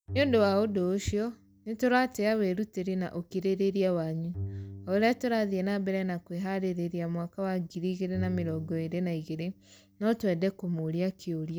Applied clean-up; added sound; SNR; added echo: none; Bowed string instrument; 15 dB; none.